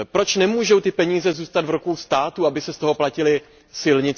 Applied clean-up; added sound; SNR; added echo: none; none; none; none.